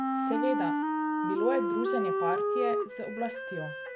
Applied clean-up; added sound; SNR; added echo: none; Wind instrument, woodwind instrument; -4 dB; none.